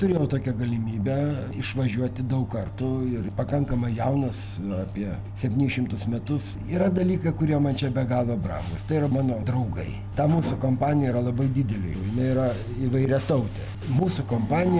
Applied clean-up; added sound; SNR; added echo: none; none; none; none.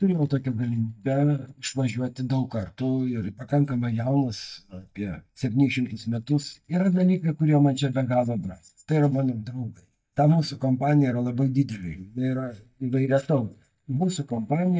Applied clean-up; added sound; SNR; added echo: neural mask model DeepFilterNet 3.